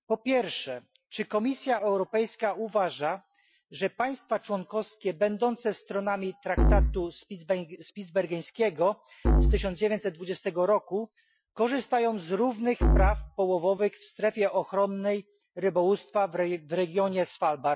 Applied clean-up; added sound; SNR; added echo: classical method Wiener filter.